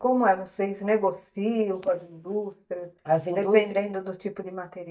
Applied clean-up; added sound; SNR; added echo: neural mask model DeepFilterNet 3.